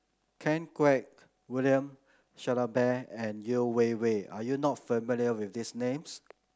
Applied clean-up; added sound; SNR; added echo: none; none; none; none.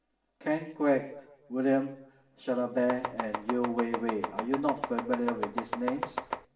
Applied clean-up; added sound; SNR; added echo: none; Domestic sounds, home sounds; 4 dB; reverberation time 0.7 s.